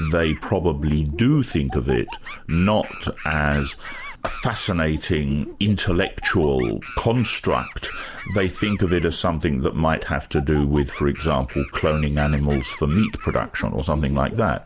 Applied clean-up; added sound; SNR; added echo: none; Animal; 16 dB; none.